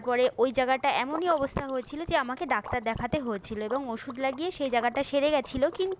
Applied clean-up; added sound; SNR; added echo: none; Liquid; 19 dB; none.